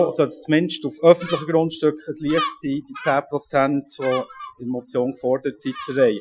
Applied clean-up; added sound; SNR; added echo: classical method Wiener filter.